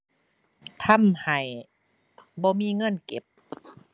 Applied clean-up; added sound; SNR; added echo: none; none; none; none.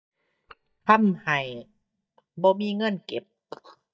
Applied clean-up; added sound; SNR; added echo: neural mask model DeepFilterNet 3.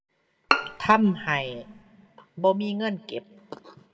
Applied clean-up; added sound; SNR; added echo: none; Bowed string instrument; 2 dB; reverberation time 0.9 s.